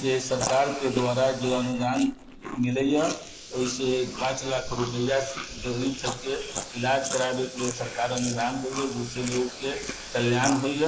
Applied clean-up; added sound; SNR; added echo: neural mask model Resemble Enhance denoiser.